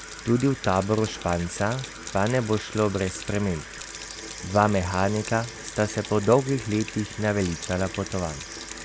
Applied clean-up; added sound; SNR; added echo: none; Sink (filling or washing) / Water tap, faucet; 12 dB; none.